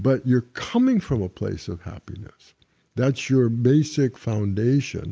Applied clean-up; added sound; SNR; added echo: none; none; none; none.